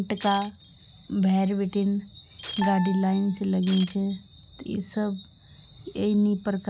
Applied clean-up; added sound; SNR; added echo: none; Shatter + Piano; 7 dB; none.